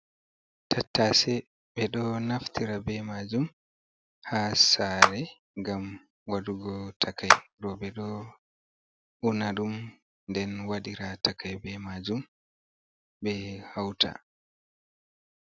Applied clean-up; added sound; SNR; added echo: none; Clapping; -3 dB; none.